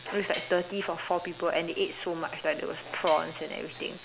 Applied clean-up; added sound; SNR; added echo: none; Cutlery, silverware; 14 dB; none.